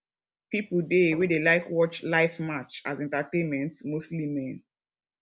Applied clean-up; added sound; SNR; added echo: none; Walk, footsteps; 14 dB; none.